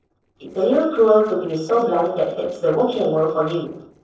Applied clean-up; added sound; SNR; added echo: neural separator model SepFormer DNS4.